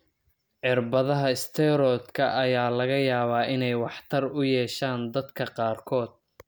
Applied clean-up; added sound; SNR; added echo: none; none; none; none.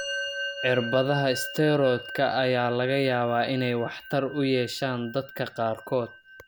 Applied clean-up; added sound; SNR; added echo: none; Musical instrument; 11 dB; none.